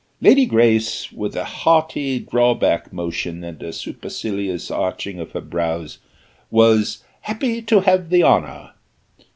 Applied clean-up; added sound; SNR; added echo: none; none; none; none.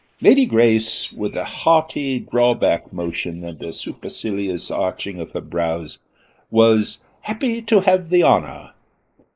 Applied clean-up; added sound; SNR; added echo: neural mask model Resemble Enhance denoiser.